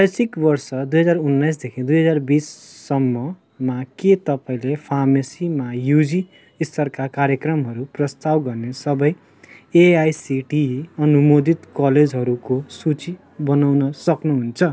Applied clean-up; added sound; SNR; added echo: none; none; none; none.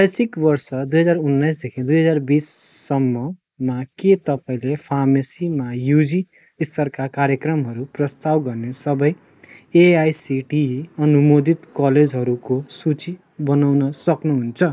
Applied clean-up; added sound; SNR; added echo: neural mask model Resemble Enhance denoiser.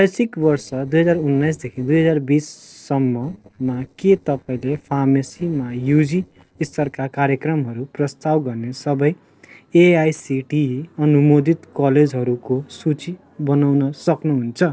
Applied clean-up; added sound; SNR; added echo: neural separator model SepFormer DNS4.